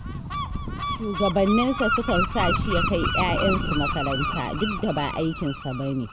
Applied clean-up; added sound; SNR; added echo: none; Gull, seagull; 1 dB; none.